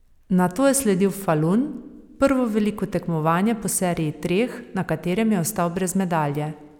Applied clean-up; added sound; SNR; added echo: none; none; none; none.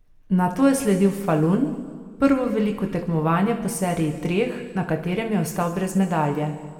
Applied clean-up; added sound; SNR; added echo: none; none; none; reverberation time 1.6 s.